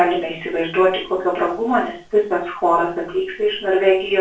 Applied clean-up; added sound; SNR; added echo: none; none; none; reverberation time 0.3 s.